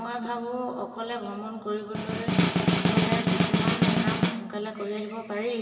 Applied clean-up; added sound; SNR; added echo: none; Snare drum; -5 dB; reverberation time 2.5 s.